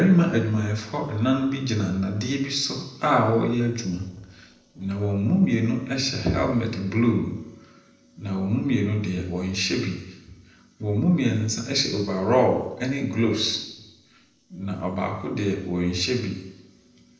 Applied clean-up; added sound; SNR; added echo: neural separator model SepFormer DNS4.